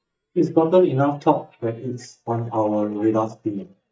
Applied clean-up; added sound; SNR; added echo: neural mask model DeepFilterNet 3.